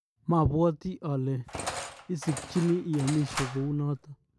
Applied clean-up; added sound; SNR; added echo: none; Engine; 10 dB; none.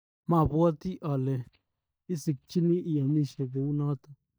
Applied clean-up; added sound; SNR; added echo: neural mask model DeepFilterNet 3.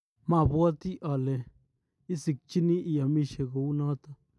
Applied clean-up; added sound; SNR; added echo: none; none; none; none.